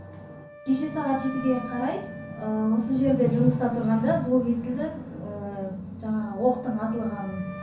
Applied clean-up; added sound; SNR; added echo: none; Wind instrument, woodwind instrument; 19 dB; reverberation time 0.6 s.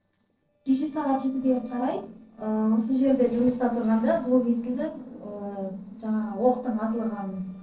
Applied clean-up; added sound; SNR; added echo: neural separator model SepFormer DNS4.